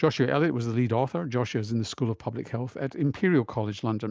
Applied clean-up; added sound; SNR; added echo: none; none; none; none.